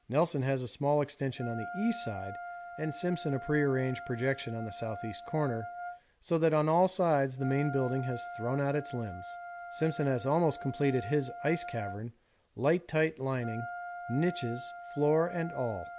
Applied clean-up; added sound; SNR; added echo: none; Wind instrument, woodwind instrument; 12 dB; none.